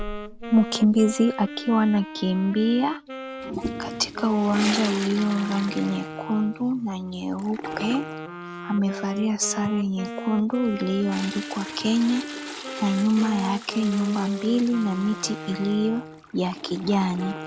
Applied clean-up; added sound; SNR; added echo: none; Toilet flush + Wind instrument, woodwind instrument; 10 dB; none.